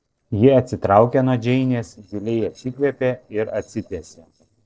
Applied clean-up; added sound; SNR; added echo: neural separator model SepFormer DNS4.